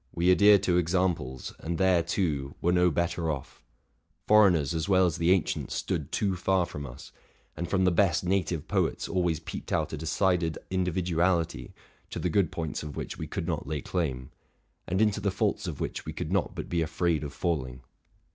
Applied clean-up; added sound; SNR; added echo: none; none; none; none.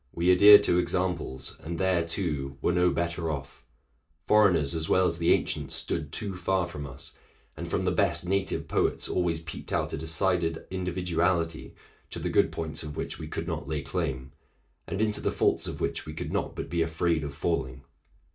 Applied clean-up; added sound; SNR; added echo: none; none; none; reverberation time 0.2 s.